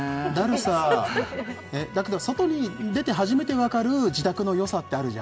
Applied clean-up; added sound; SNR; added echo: none; none; none; none.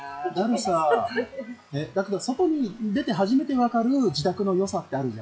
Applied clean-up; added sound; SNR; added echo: classical method log-MMSE.